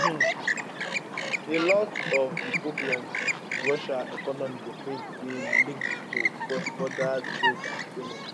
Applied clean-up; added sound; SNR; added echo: none; Chirp, tweet; -2 dB; none.